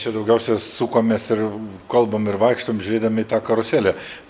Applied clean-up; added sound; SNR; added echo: none; none; none; none.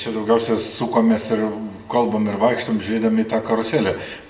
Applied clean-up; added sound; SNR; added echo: none; none; none; reverberation time 0.6 s.